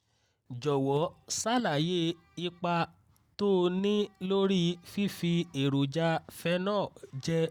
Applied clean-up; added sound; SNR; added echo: none; none; none; none.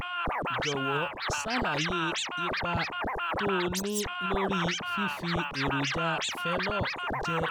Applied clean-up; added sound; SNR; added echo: none; Scratching (performance technique); -3 dB; none.